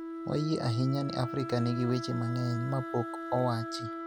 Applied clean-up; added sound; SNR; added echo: none; Wind instrument, woodwind instrument; 7 dB; none.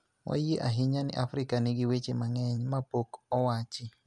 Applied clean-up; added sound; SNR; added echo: none; none; none; none.